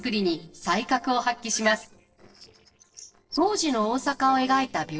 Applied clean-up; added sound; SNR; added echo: neural separator model SepFormer DNS4.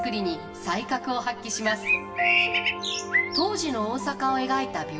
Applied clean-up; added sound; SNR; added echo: none; Bird; -2 dB; reverberation time 0.7 s.